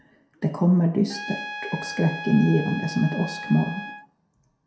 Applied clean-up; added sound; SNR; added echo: none; Trumpet; 12 dB; reverberation time 0.6 s.